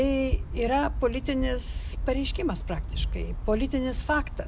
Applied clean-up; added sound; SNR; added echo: none; Thunder; 17 dB; none.